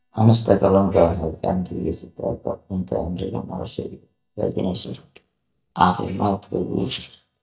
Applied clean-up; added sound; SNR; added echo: neural mask model DeepFilterNet 3.